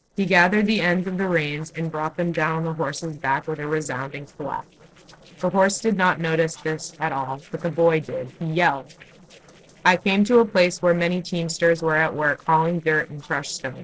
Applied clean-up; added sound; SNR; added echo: neural separator model SepFormer DNS4.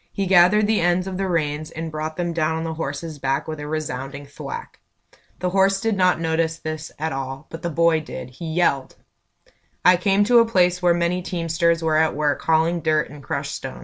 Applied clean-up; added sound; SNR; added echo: none; none; none; none.